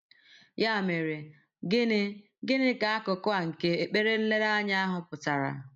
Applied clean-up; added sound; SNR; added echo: none; none; none; none.